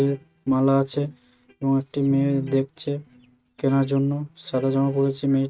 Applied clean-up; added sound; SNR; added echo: neural mask model RNNoise.